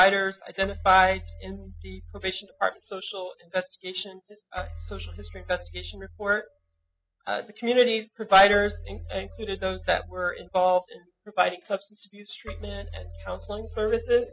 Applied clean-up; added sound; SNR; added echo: classical method spectral subtraction.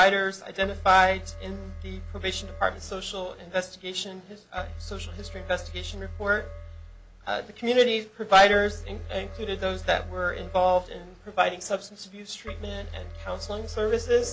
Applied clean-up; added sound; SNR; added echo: none; Keyboard (musical); 13 dB; none.